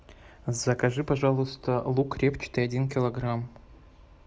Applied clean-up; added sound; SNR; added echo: none; none; none; none.